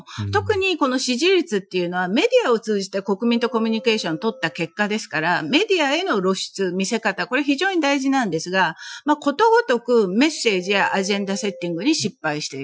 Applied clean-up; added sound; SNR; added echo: classical method Wiener filter.